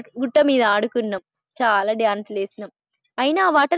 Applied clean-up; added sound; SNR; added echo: none; none; none; none.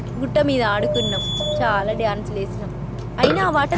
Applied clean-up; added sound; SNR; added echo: none; Burping, eructation; 2 dB; none.